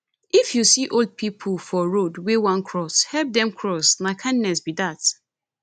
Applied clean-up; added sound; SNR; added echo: none; none; none; none.